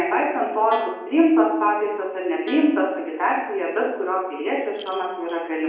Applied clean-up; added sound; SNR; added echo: neural separator model SepFormer DNS4.